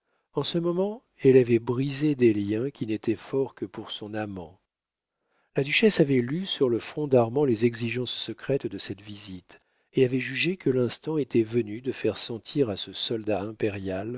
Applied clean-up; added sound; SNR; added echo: none; none; none; none.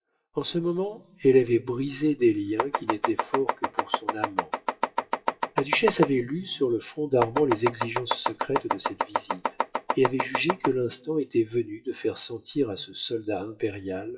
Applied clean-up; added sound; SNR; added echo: classical method WPE with log-MMSE.